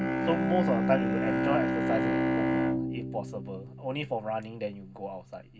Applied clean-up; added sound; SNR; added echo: none; Bowed string instrument; -4 dB; reverberation time 0.4 s.